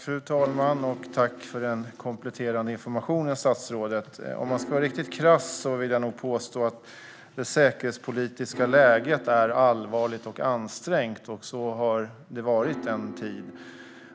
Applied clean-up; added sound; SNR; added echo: none; Piano; 16 dB; none.